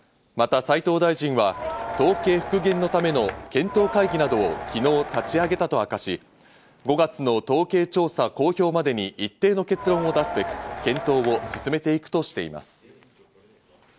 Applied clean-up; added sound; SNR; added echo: none; Crowd; 8 dB; none.